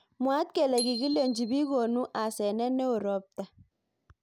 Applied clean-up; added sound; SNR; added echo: none; Bicycle bell; 14 dB; none.